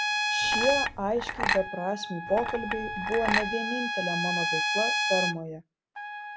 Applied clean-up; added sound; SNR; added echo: none; Chink, clink + Trumpet; -1 dB; none.